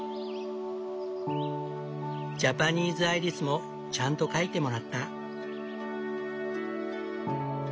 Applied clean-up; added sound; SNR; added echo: none; none; none; none.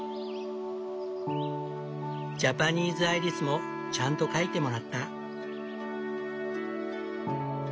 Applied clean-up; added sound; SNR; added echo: none; Wind instrument, woodwind instrument; 9 dB; none.